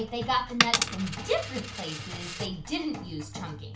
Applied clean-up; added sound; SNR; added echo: none; Coin (dropping); 2 dB; reverberation time 0.4 s.